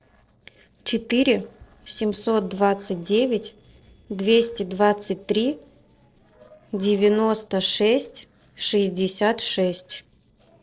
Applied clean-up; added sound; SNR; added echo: neural separator model SepFormer DNS4.